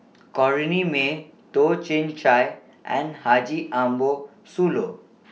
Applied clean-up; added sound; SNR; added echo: none; none; none; none.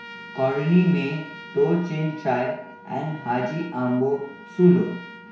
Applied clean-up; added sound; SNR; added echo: none; Trumpet; 18 dB; reverberation time 0.6 s.